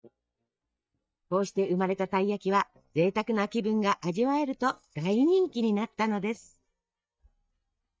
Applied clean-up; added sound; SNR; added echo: neural mask model DeepFilterNet 3.